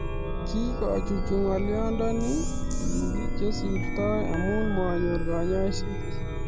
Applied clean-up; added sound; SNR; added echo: none; Chime; -2 dB; none.